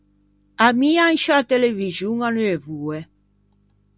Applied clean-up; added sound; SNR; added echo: none; none; none; none.